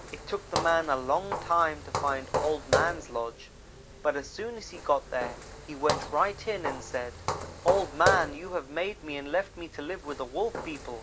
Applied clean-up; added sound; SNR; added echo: none; Walk, footsteps; 5 dB; none.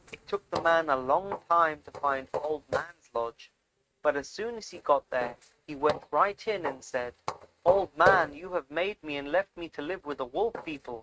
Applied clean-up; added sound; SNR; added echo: neural mask model RNNoise.